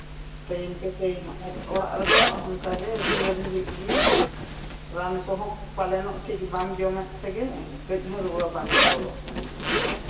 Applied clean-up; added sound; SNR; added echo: none; Zipper (clothing); -3 dB; reverberation time 1.0 s.